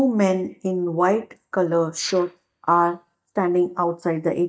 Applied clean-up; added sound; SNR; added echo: neural mask model DeepFilterNet 3.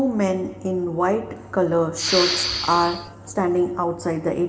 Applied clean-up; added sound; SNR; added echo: none; Respiratory sounds; 4 dB; reverberation time 2.4 s.